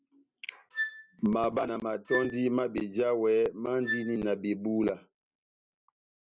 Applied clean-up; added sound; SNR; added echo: none; Wind instrument, woodwind instrument; 9 dB; none.